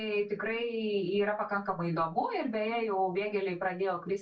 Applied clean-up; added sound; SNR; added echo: none; none; none; reverberation time 0.2 s.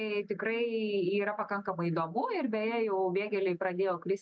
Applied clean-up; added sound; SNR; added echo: none; none; none; none.